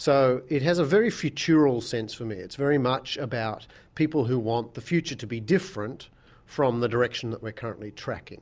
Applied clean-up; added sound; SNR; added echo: none; none; none; none.